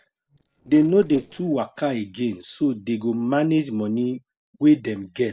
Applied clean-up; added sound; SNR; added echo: neural separator model SepFormer DNS4.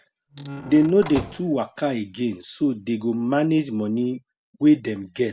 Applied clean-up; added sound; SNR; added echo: none; Squeak / Slam / Wood; 13 dB; none.